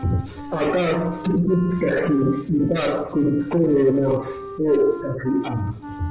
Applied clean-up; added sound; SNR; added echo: none; Wind instrument, woodwind instrument; 15 dB; reverberation time 0.8 s.